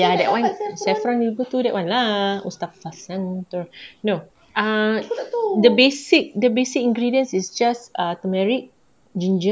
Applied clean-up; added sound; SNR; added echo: none; none; none; none.